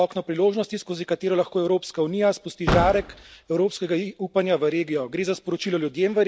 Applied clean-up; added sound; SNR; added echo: none; Slam / Car; 11 dB; none.